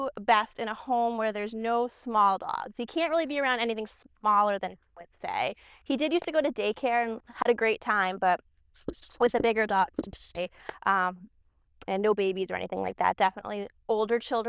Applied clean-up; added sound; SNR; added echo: neural diffusion model UNIVERSE++.